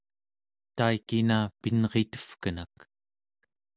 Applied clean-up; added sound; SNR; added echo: none; none; none; none.